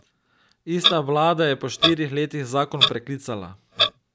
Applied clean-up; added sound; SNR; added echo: none; Clock; 2 dB; none.